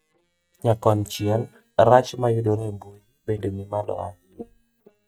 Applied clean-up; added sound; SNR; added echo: neural mask model DeepFilterNet 3.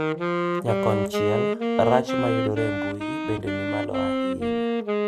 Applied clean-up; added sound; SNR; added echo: none; Wind instrument, woodwind instrument; -3 dB; none.